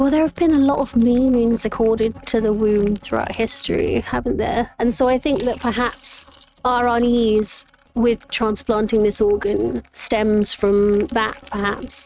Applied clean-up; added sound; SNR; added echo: neural mask model RNNoise.